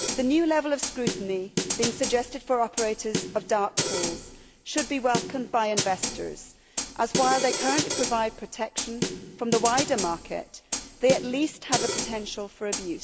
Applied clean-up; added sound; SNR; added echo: none; Snare drum; 4 dB; none.